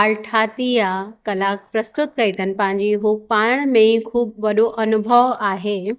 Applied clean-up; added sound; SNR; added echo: neural mask model DeepFilterNet 3.